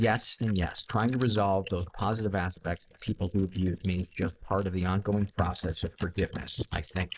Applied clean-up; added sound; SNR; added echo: neural mask model Resemble Enhance denoiser.